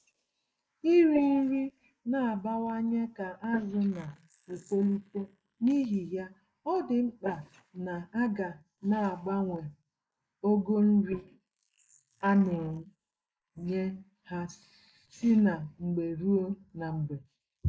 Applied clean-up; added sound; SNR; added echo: neural mask model Resemble Enhance denoiser.